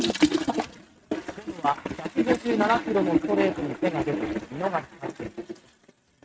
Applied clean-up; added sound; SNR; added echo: neural mask model RNNoise.